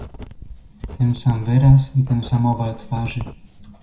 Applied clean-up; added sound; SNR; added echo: none; Writing; 14 dB; reverberation time 0.4 s.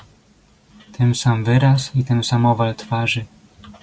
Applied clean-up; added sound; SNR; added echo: none; none; none; none.